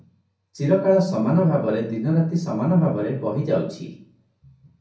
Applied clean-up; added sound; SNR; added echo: none; none; none; reverberation time 0.6 s.